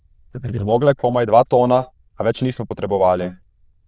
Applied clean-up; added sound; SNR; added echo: neural diffusion model UNIVERSE++.